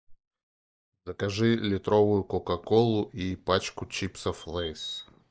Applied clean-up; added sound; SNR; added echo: neural mask model DeepFilterNet 3.